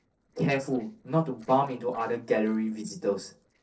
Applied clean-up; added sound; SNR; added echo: neural separator model SepFormer DNS4.